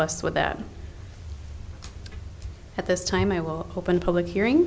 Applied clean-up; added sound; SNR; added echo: none; none; none; none.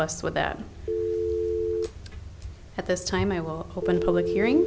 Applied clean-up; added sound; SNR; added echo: none; Telephone; 2 dB; none.